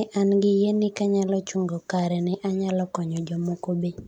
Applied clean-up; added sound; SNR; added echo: none; none; none; none.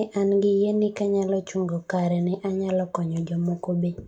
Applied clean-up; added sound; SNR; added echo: none; none; none; reverberation time 0.2 s.